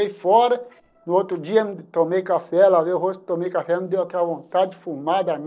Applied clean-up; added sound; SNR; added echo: neural separator model SepFormer DNS4.